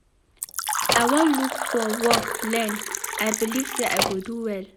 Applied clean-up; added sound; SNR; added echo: none; Slam + Fill (with liquid); 1 dB; none.